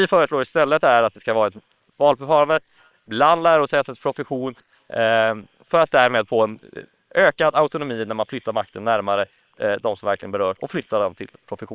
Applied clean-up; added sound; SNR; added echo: neural separator model SepFormer WHAM!.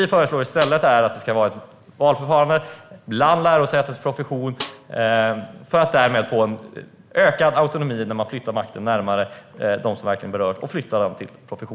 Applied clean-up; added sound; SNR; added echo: none; Snare drum; 18 dB; none.